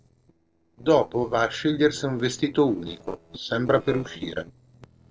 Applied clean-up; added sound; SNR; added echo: neural separator model SepFormer DNS4.